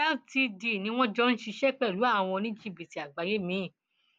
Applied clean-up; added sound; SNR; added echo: none; none; none; none.